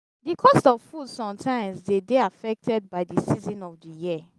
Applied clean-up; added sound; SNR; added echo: none; none; none; none.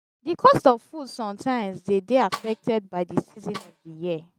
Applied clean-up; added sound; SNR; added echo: neural mask model RNNoise.